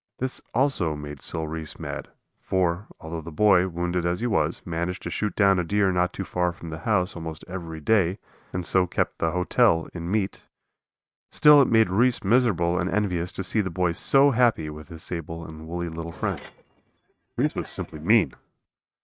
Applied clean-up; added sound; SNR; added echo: neural mask model RNNoise.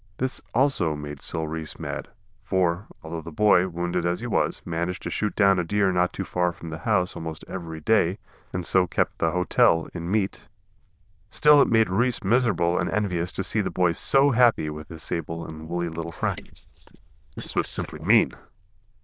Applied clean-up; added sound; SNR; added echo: neural diffusion model UNIVERSE++.